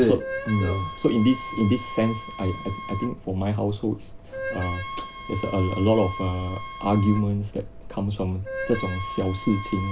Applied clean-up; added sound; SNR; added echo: none; Wind instrument, woodwind instrument; 11 dB; none.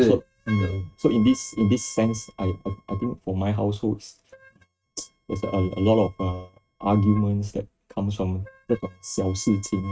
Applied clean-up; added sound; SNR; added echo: neural mask model RNNoise.